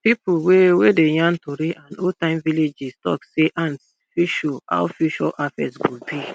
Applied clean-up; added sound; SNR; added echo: none; none; none; none.